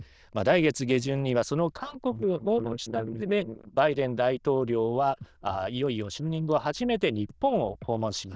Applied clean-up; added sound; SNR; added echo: neural diffusion model UNIVERSE++.